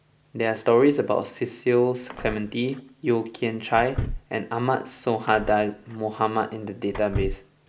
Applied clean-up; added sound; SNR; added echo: none; Door / Car; 11 dB; none.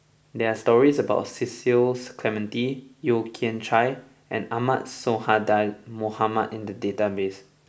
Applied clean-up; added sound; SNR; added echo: none; none; none; none.